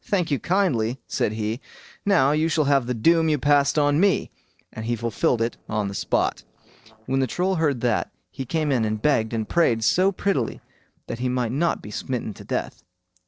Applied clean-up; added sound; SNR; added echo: neural separator model SepFormer DNS4.